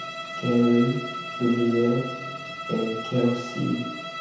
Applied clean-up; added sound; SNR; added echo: none; Bowed string instrument; 10 dB; reverberation time 0.9 s.